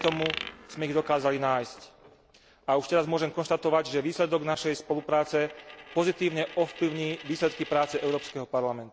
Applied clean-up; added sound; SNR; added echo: none; Coin (dropping); 16 dB; none.